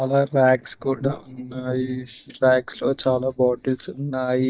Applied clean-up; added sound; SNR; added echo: neural mask model DeepFilterNet 3.